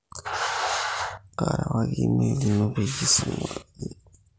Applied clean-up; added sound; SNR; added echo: none; none; none; none.